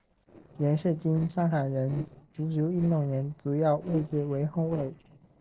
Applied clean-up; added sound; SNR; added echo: neural separator model SepFormer DNS4.